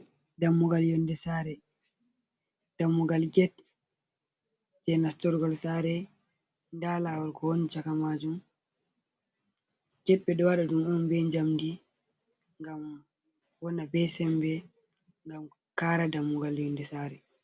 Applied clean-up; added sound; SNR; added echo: none; none; none; none.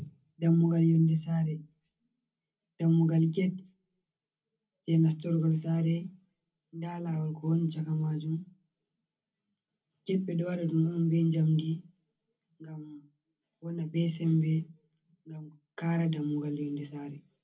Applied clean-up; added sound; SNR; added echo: none; none; none; reverberation time 0.4 s.